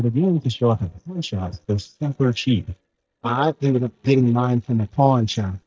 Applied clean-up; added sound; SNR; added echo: neural mask model DeepFilterNet 3.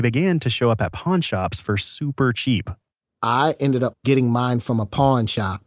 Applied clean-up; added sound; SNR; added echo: none; none; none; none.